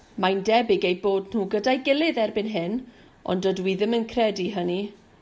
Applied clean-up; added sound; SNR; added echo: none; none; none; none.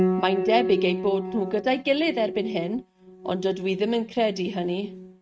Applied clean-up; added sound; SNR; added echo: neural mask model RNNoise.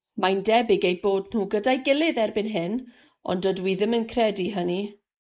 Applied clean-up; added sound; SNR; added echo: neural mask model Resemble Enhance denoiser.